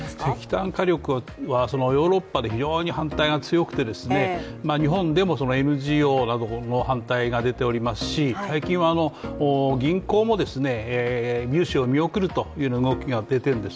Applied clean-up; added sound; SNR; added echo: none; none; none; none.